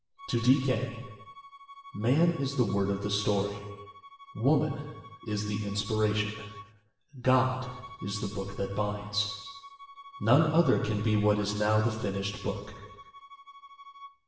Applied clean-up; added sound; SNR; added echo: none; Bowed string instrument; 19 dB; reverberation time 1.1 s.